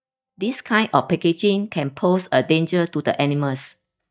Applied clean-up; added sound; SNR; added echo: neural mask model DeepFilterNet 3.